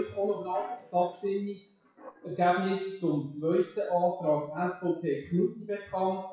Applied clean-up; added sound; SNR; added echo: classical method WPE with log-MMSE.